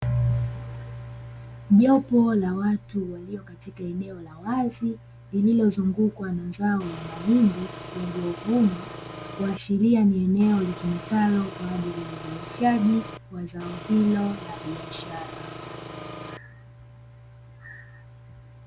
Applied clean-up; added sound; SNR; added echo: none; Engine; 13 dB; none.